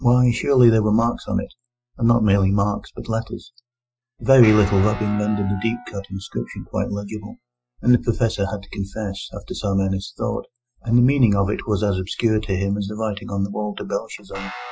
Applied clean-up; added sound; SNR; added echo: classical method Wiener filter.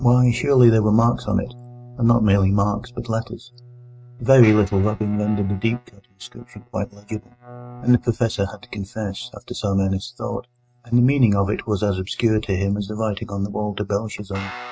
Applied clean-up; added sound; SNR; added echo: neural mask model RNNoise.